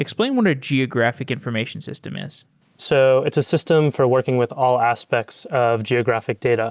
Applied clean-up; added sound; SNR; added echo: none; none; none; none.